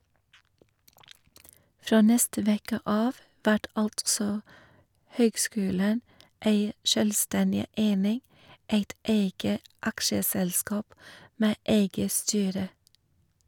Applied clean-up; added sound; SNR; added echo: none; none; none; none.